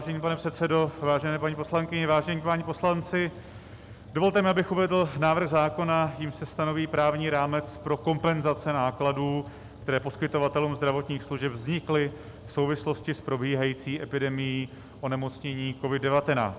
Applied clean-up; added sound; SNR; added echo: none; Truck; 19 dB; none.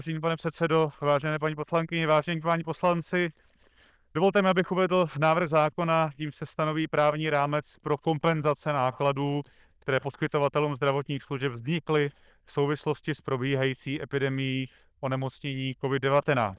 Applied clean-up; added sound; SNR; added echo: neural diffusion model UNIVERSE++.